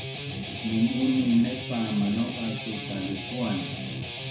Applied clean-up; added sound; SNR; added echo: none; Guitar; 6 dB; reverberation time 0.6 s.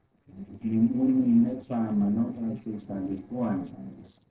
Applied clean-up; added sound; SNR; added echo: neural separator model SepFormer DNS4.